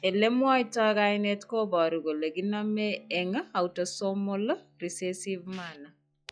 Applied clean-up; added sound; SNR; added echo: classical method log-MMSE.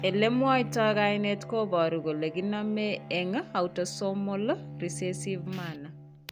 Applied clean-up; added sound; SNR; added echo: none; Bowed string instrument; 12 dB; none.